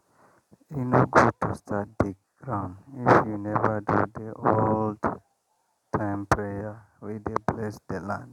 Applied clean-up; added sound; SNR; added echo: none; none; none; none.